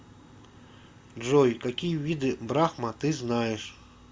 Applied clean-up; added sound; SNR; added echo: none; none; none; none.